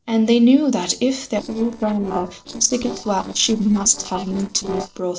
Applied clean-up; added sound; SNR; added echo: neural separator model SepFormer DNS4.